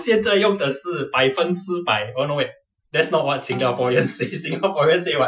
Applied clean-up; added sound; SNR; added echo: classical method Wiener filter.